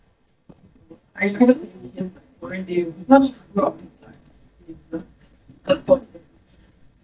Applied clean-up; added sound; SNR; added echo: neural mask model DeepFilterNet 3.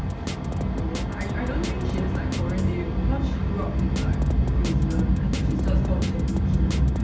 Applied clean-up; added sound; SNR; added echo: none; Drum kit; 10 dB; reverberation time 0.4 s.